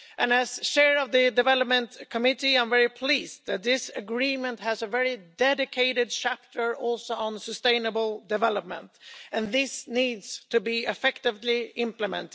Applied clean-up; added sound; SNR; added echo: none; none; none; none.